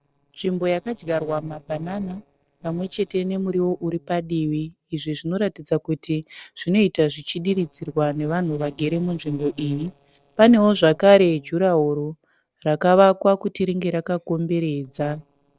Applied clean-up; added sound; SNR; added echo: neural separator model SepFormer DNS4.